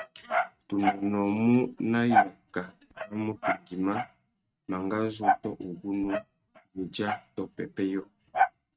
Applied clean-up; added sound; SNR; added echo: neural mask model RNNoise.